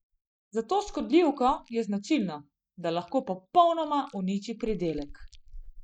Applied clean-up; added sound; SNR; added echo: neural mask model DeepFilterNet 3.